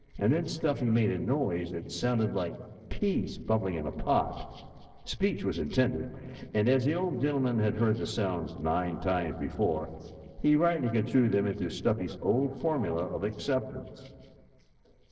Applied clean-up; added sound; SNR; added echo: neural separator model SepFormer DNS4.